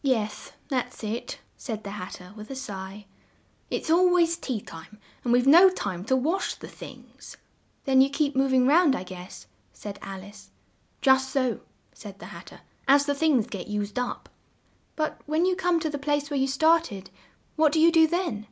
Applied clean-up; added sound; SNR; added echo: none; none; none; none.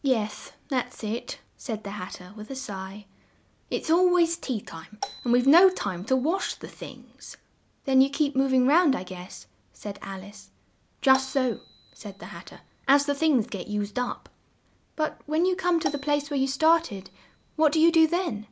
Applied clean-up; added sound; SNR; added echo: none; Marimba, xylophone; 16 dB; none.